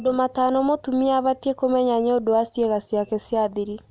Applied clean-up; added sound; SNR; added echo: none; none; none; none.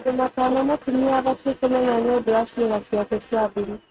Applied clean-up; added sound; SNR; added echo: neural mask model RNNoise.